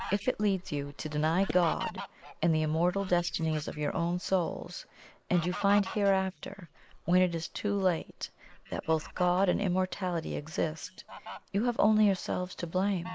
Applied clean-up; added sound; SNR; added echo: neural mask model Resemble Enhance denoiser.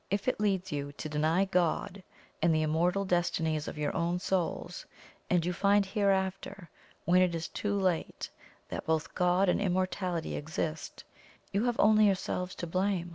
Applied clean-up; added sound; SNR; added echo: none; none; none; none.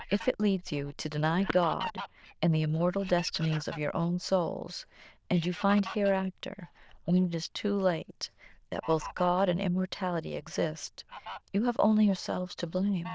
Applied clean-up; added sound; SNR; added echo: neural diffusion model UNIVERSE++.